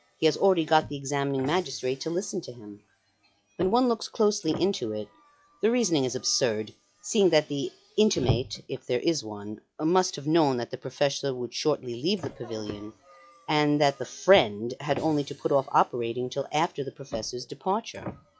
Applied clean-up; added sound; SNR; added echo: classical method log-MMSE.